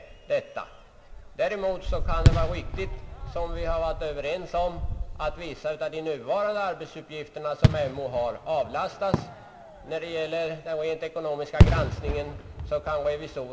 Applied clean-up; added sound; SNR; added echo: none; Fireworks; -2 dB; reverberation time 2.7 s.